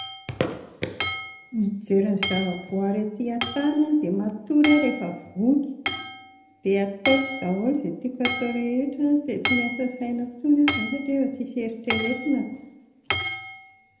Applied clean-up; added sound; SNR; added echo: none; Hammer / Chink, clink; -1 dB; reverberation time 0.7 s.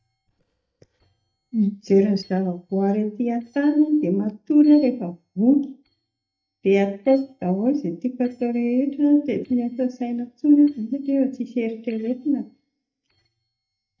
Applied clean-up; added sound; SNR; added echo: neural mask model DeepFilterNet 3.